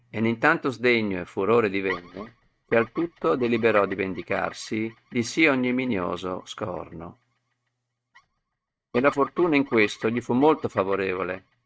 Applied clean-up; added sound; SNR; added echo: neural mask model RNNoise.